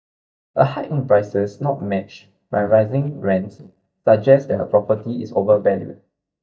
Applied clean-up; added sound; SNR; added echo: neural mask model DeepFilterNet 3.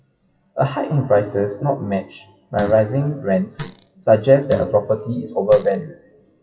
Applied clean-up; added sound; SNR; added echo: classical method WPE with log-MMSE.